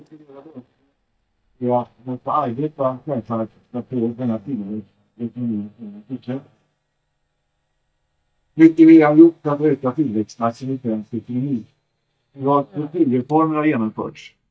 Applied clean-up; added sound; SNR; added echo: neural mask model DeepFilterNet 3.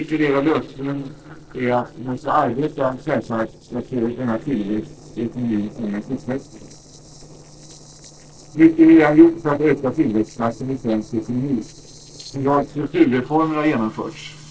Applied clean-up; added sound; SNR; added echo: neural separator model SepFormer DNS4.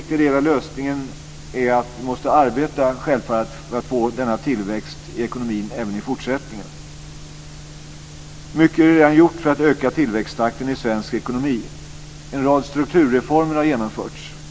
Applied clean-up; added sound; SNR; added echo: none; none; none; none.